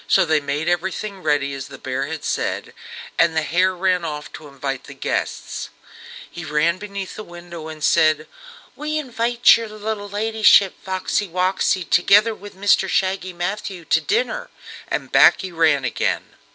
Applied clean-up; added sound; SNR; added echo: none; none; none; none.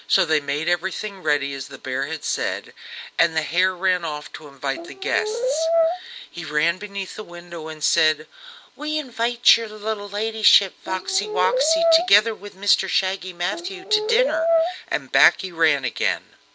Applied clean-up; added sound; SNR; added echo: none; Brass instrument; -1 dB; none.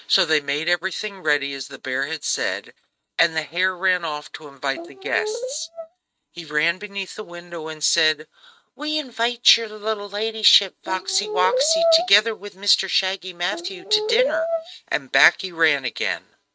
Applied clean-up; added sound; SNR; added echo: neural mask model RNNoise.